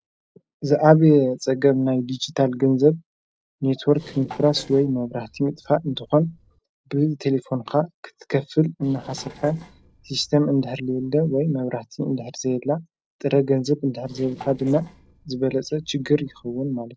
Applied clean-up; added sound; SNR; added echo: neural separator model SepFormer DNS4.